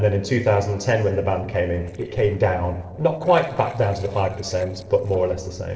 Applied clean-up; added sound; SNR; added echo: neural separator model SepFormer DNS4.